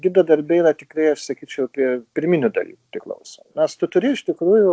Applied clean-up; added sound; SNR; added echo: none; none; none; none.